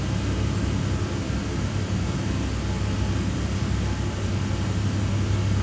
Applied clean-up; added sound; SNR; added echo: none; none; none; reverberation time 0.9 s.